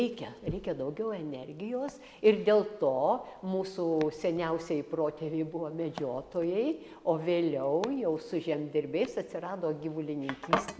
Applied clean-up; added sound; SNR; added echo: none; Domestic sounds, home sounds; 13 dB; none.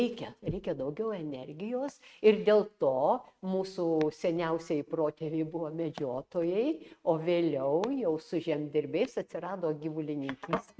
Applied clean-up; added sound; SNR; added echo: neural mask model RNNoise.